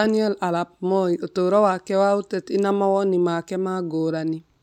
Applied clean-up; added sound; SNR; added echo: none; none; none; none.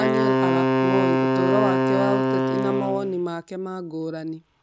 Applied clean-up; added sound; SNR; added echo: none; Wind instrument, woodwind instrument; -5 dB; none.